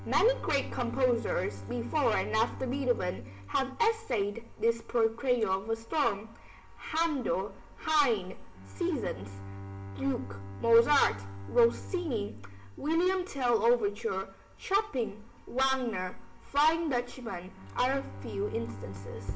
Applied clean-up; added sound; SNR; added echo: none; Bowed string instrument; 14 dB; reverberation time 0.5 s.